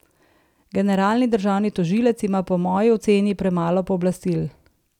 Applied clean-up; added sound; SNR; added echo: none; none; none; none.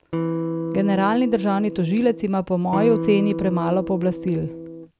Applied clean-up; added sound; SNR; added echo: none; Electric guitar; 6 dB; none.